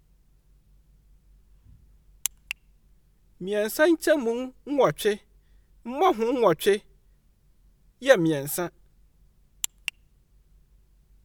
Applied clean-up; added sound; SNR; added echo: none; none; none; none.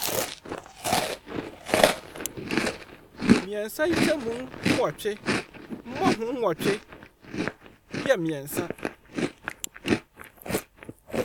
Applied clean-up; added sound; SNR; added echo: none; Chewing, mastication; -3 dB; none.